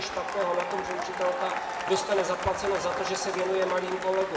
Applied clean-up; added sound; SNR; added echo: none; Applause / Cheering; 4 dB; reverberation time 1.6 s.